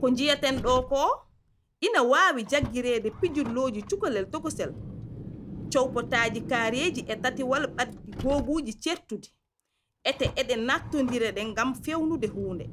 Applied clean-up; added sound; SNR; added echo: none; Car; 12 dB; none.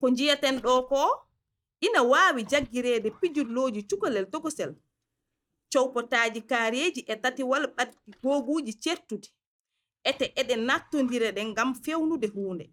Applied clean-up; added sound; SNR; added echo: neural mask model DeepFilterNet 3.